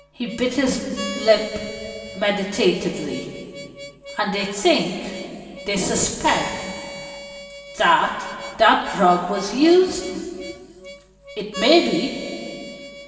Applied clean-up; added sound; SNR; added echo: none; Harmonica; 14 dB; reverberation time 2.4 s.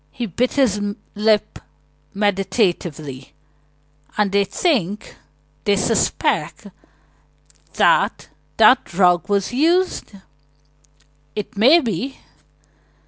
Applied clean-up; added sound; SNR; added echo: none; none; none; none.